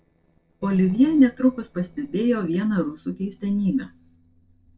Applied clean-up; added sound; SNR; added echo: neural separator model SepFormer DNS4.